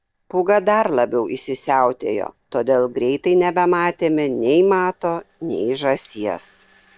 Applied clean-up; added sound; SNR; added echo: neural separator model SepFormer DNS4.